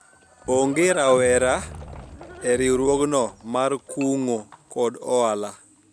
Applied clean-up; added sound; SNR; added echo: none; Livestock, farm animals, working animals; 18 dB; none.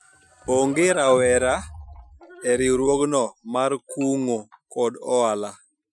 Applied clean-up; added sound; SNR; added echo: classical method Wiener filter.